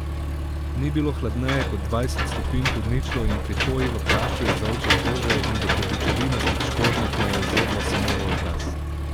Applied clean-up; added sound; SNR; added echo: none; Engine / Mechanisms; -4 dB; none.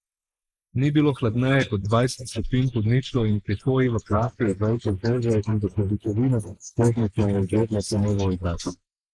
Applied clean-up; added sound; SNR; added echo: neural mask model Resemble Enhance denoiser.